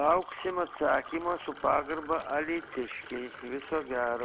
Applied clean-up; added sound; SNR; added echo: none; Fill (with liquid); 16 dB; none.